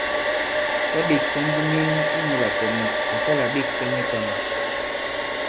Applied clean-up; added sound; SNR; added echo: none; Domestic sounds, home sounds; -4 dB; none.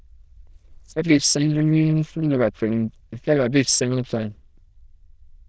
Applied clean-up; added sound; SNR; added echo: neural diffusion model UNIVERSE++.